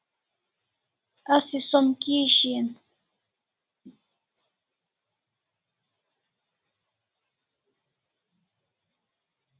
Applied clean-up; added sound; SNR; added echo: none; none; none; none.